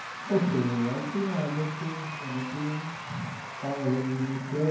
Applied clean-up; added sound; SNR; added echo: none; Applause / Crowd / Cheering; 9 dB; reverberation time 0.9 s.